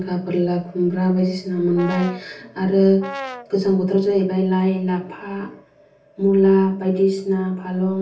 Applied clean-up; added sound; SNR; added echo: none; Brass instrument; 13 dB; reverberation time 0.3 s.